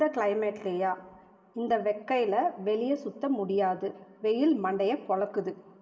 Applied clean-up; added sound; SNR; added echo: none; none; none; reverberation time 1.8 s.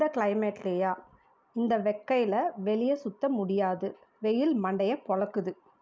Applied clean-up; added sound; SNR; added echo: none; none; none; none.